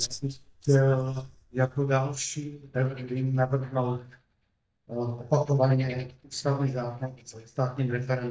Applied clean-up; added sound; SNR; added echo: neural mask model DeepFilterNet 3.